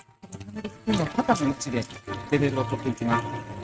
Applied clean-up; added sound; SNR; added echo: neural mask model RNNoise.